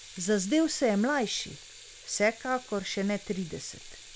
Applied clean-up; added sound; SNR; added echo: none; Sink (filling or washing) / Water tap, faucet; 18 dB; none.